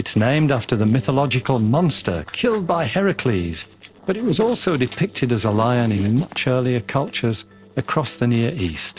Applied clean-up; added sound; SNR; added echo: neural separator model SepFormer DNS4.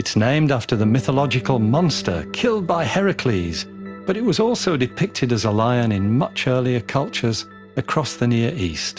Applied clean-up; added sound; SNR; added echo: none; none; none; none.